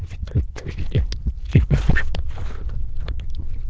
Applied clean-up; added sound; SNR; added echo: neural diffusion model UNIVERSE++.